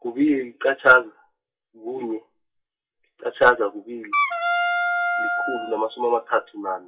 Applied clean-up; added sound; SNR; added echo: classical method WPE with log-MMSE.